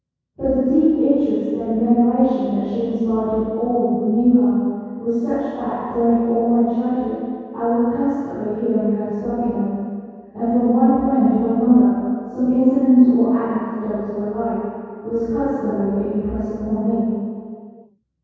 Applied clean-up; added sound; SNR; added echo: none; none; none; reverberation time 2.0 s.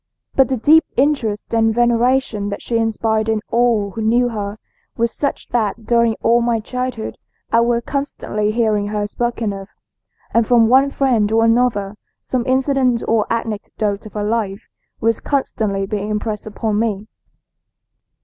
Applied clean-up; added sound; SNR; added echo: none; none; none; none.